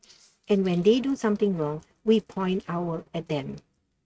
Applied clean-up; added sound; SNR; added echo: neural mask model RNNoise.